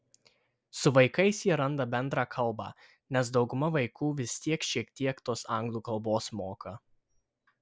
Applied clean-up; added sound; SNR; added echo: none; none; none; none.